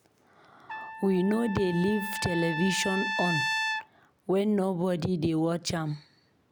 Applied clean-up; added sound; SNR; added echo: none; Trumpet; 4 dB; none.